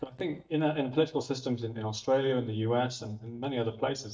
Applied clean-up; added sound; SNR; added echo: neural mask model DeepFilterNet 3.